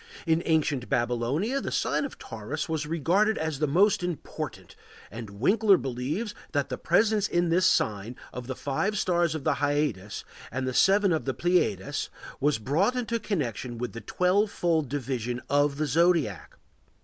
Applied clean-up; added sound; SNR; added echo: none; none; none; none.